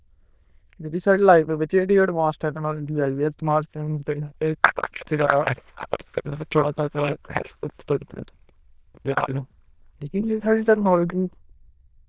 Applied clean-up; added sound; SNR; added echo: neural diffusion model UNIVERSE++.